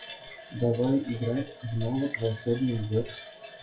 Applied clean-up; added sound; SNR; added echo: classical method WPE with log-MMSE.